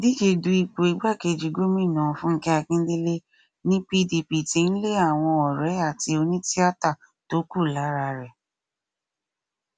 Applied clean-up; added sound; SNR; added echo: none; none; none; none.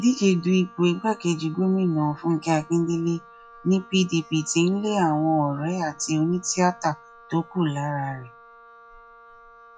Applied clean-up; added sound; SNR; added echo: classical method log-MMSE.